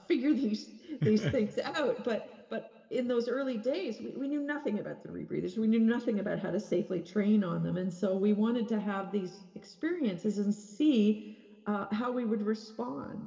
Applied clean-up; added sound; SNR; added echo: none; none; none; reverberation time 1.4 s.